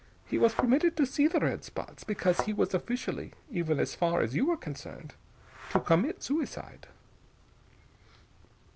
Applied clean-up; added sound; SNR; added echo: none; Thump, thud; 7 dB; none.